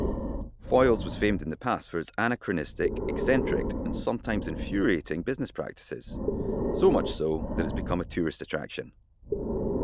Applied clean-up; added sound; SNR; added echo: none; Breathing; 4 dB; none.